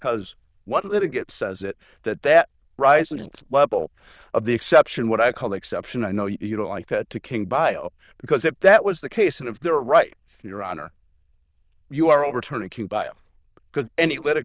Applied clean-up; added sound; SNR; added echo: neural diffusion model UNIVERSE++.